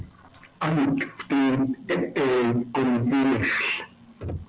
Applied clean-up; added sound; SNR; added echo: none; none; none; none.